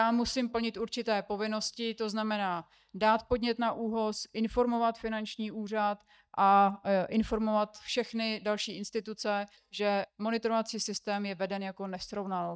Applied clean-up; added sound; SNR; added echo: neural mask model DeepFilterNet 3.